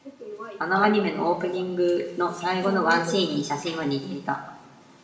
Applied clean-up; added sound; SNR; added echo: none; none; none; reverberation time 1.0 s.